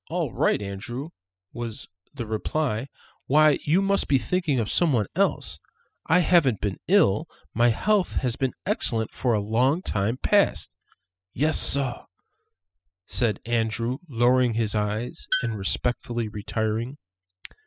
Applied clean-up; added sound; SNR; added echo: classical method spectral subtraction.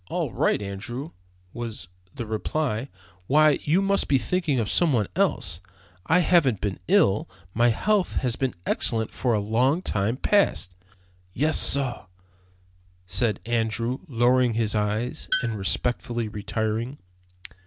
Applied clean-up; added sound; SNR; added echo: none; Tools; 7 dB; none.